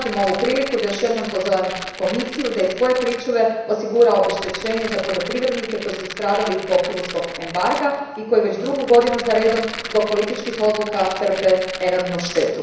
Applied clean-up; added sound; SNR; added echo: none; Rattle; 12 dB; reverberation time 1.0 s.